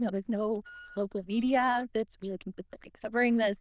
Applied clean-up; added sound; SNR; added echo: neural diffusion model UNIVERSE++.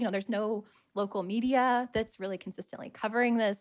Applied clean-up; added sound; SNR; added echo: none; none; none; none.